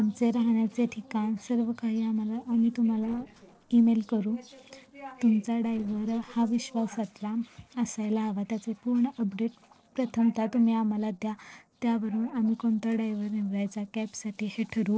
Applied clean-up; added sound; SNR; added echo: neural separator model SepFormer DNS4.